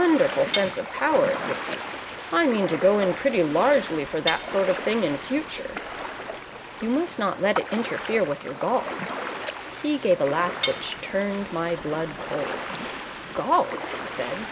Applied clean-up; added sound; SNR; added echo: none; Cutlery, silverware + Ocean; 6 dB; none.